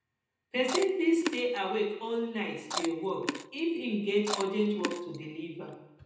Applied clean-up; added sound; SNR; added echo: none; Chewing, mastication; 8 dB; reverberation time 0.8 s.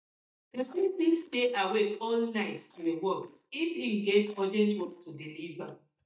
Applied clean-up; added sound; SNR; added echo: neural mask model DeepFilterNet 3.